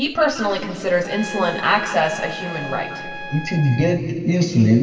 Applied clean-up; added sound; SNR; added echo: none; Trumpet; 14 dB; reverberation time 2.4 s.